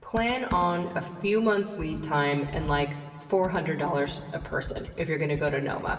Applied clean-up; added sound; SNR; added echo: none; Computer keyboard; 14 dB; reverberation time 2.7 s.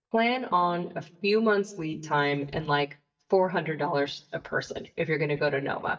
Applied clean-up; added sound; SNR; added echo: neural mask model DeepFilterNet 3.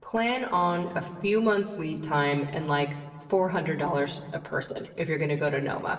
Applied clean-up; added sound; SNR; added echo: neural separator model SepFormer DNS4.